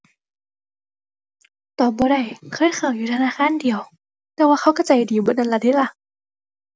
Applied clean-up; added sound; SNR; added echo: none; none; none; none.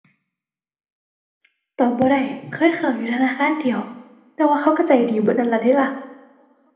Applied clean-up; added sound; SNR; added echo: none; none; none; reverberation time 0.8 s.